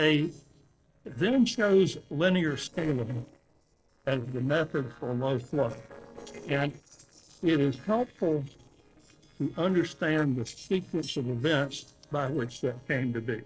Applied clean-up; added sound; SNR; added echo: neural separator model SepFormer DNS4.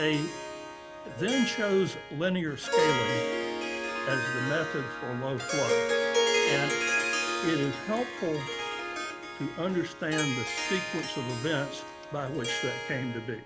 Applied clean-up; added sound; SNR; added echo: none; Harp; -1 dB; none.